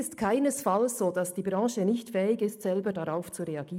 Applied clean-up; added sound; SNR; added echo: neural mask model Resemble Enhance denoiser.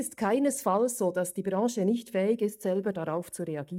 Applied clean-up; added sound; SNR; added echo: neural mask model DeepFilterNet 3.